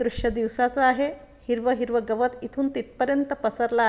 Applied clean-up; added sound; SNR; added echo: none; none; none; none.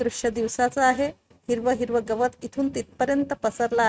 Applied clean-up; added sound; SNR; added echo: neural mask model RNNoise.